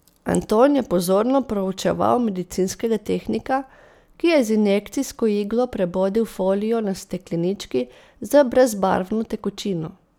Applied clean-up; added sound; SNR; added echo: none; none; none; none.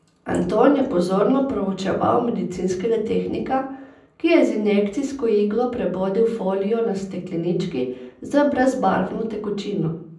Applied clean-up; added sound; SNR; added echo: none; none; none; reverberation time 0.6 s.